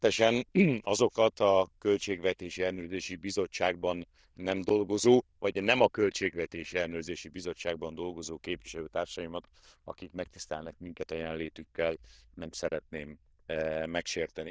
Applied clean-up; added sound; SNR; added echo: neural diffusion model UNIVERSE++.